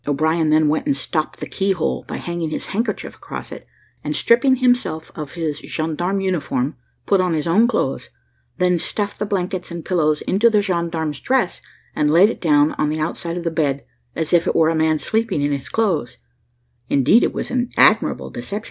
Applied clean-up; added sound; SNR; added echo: none; none; none; none.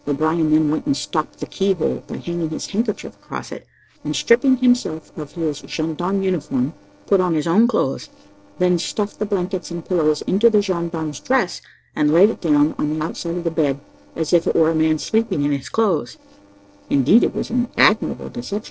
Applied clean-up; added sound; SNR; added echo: neural separator model SepFormer DNS4.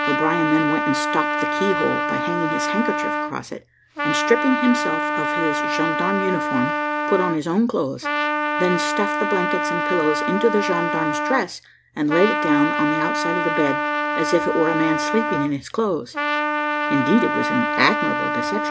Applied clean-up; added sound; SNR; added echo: none; Trumpet; 0 dB; none.